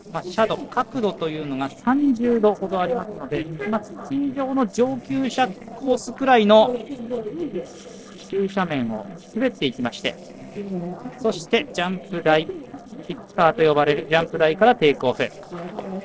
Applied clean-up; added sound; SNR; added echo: neural separator model SepFormer DNS4.